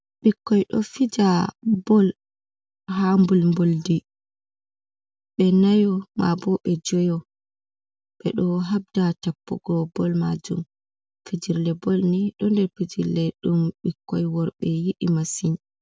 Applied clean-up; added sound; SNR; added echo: none; none; none; none.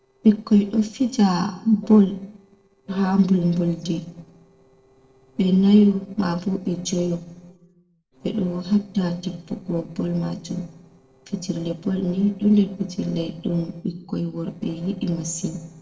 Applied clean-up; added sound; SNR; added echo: neural separator model SepFormer DNS4.